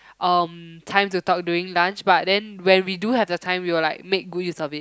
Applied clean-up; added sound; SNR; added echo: none; none; none; none.